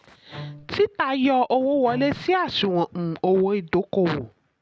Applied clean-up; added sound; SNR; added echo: none; Bowed string instrument; 19 dB; none.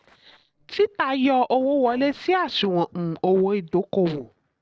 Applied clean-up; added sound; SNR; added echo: neural separator model SepFormer DNS4.